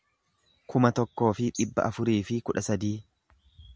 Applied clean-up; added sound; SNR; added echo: none; none; none; none.